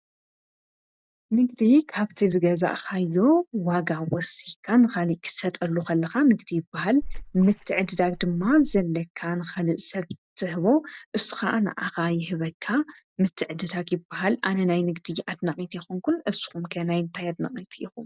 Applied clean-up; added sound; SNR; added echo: neural mask model DeepFilterNet 3.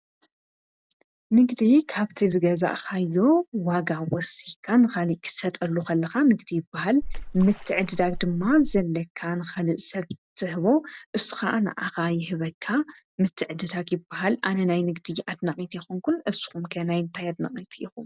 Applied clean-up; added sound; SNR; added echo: none; Splash, splatter; 8 dB; none.